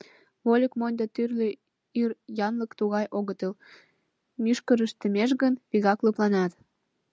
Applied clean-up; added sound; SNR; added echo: none; none; none; none.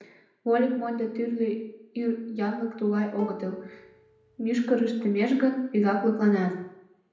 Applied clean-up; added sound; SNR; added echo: none; Plucked string instrument; 16 dB; reverberation time 0.7 s.